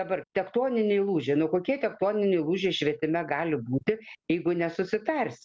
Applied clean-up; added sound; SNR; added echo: none; none; none; none.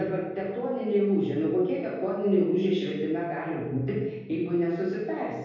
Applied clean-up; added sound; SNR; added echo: none; none; none; reverberation time 1.3 s.